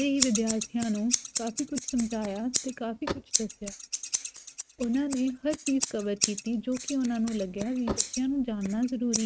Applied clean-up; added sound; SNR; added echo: neural mask model RNNoise.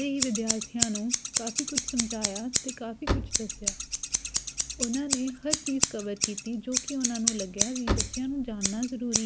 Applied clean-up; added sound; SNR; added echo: none; Scissors + Slam; -3 dB; none.